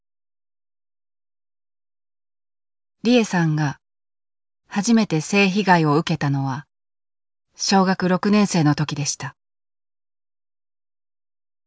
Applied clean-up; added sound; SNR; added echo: none; none; none; none.